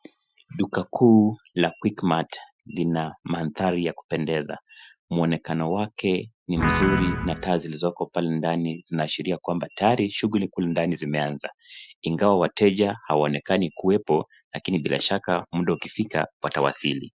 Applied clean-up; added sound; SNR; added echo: classical method Wiener filter.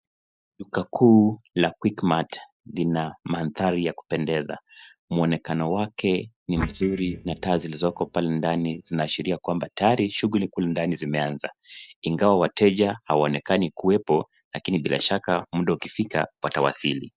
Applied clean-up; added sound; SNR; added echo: neural mask model DeepFilterNet 3.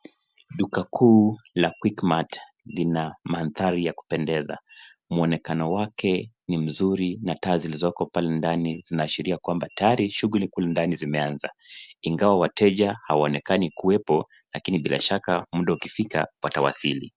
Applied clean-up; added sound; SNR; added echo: none; none; none; none.